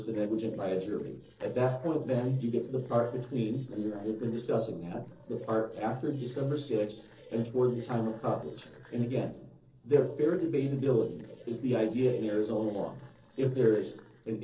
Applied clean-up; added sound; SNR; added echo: neural separator model SepFormer DNS4.